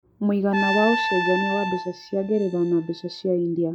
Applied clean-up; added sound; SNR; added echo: classical method log-MMSE.